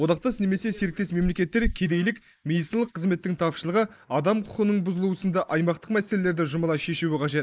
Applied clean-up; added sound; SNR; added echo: neural mask model Resemble Enhance denoiser.